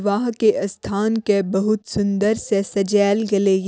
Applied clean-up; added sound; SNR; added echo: none; none; none; none.